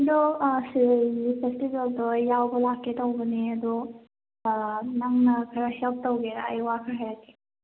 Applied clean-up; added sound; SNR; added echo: none; none; none; none.